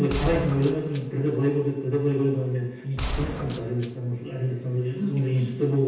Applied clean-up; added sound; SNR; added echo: none; Gunshot, gunfire; 8 dB; reverberation time 0.9 s.